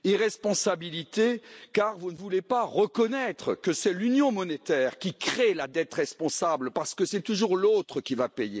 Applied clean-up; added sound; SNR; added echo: neural mask model Resemble Enhance denoiser.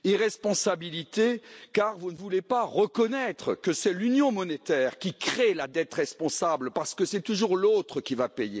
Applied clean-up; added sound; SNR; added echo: none; none; none; none.